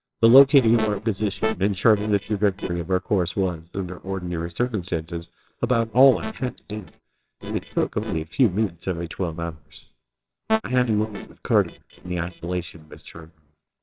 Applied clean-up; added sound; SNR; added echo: neural separator model SepFormer WHAMR!.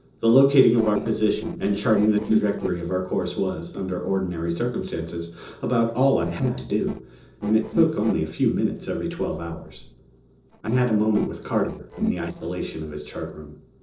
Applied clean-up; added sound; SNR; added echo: neural separator model SepFormer DNS4.